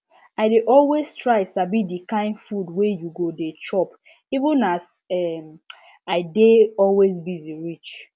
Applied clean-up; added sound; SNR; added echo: none; none; none; none.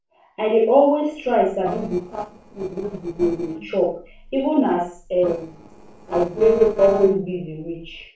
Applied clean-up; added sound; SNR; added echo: neural separator model SepFormer DNS4.